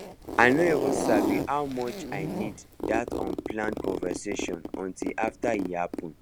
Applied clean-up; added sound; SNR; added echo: none; Zipper (clothing); 2 dB; none.